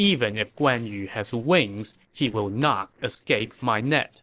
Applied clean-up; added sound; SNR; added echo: neural separator model SepFormer DNS4.